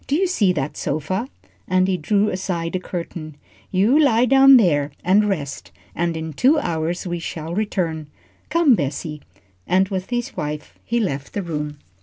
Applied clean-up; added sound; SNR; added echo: none; none; none; none.